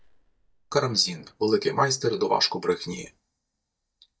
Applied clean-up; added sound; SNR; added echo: neural mask model DeepFilterNet 3.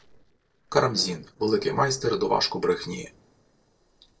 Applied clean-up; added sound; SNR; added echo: neural separator model SepFormer DNS4.